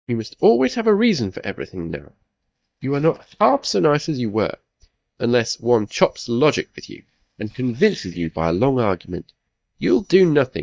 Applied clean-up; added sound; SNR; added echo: neural mask model DeepFilterNet 3.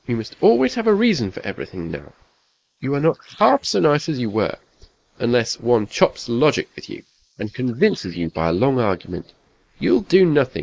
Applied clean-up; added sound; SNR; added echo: neural mask model Resemble Enhance denoiser.